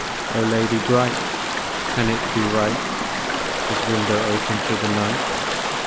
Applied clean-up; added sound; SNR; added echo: none; Stream / Ocean; 0 dB; none.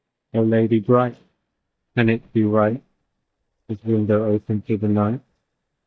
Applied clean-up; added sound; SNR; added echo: neural mask model DeepFilterNet 3.